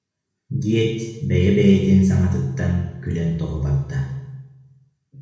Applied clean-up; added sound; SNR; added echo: none; none; none; reverberation time 1.0 s.